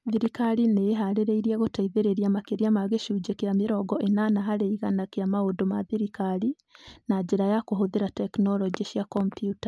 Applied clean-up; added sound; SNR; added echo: none; none; none; none.